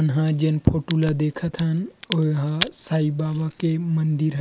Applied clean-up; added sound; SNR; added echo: neural mask model Resemble Enhance denoiser.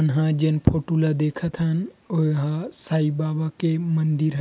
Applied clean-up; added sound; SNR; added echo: none; none; none; none.